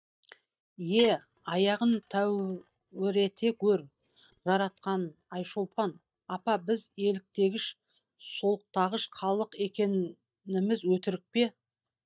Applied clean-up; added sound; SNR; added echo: neural mask model DeepFilterNet 3.